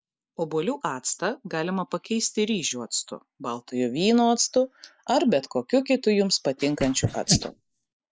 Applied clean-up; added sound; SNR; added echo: neural mask model Resemble Enhance denoiser.